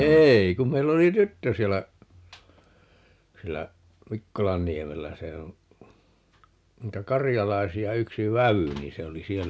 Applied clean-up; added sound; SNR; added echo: none; none; none; none.